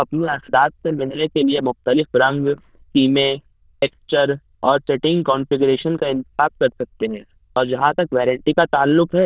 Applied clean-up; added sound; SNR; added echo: neural diffusion model UNIVERSE++.